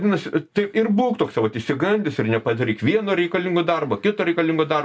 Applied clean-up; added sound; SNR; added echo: none; none; none; none.